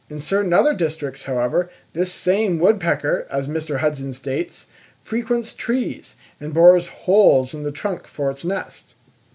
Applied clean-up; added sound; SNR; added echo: none; none; none; none.